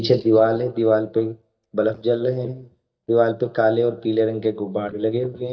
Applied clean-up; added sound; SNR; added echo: neural mask model DeepFilterNet 3.